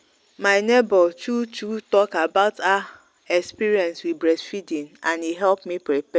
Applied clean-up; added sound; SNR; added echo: none; none; none; none.